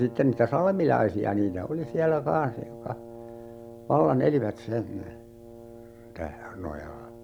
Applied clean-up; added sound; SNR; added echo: none; Brass instrument; 16 dB; none.